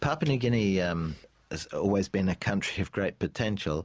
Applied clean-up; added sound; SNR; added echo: none; none; none; none.